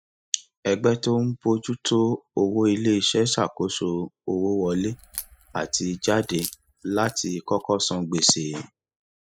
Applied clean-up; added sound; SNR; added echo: classical method spectral subtraction.